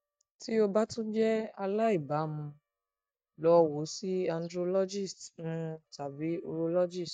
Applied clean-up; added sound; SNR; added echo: neural mask model DeepFilterNet 3.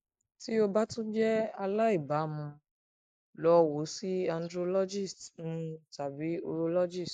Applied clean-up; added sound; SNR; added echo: neural mask model Resemble Enhance denoiser.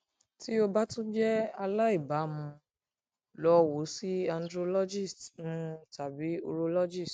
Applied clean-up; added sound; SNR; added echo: none; none; none; none.